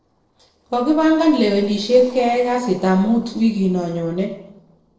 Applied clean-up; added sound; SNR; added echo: neural separator model SepFormer DNS4.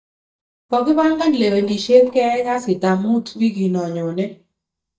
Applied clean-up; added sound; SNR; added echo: neural mask model DeepFilterNet 3.